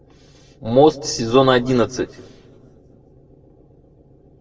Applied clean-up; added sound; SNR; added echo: none; none; none; reverberation time 0.8 s.